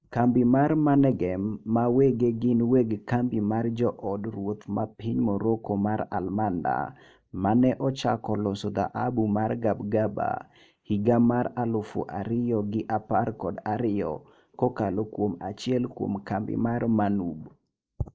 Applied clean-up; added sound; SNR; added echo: neural mask model Resemble Enhance denoiser.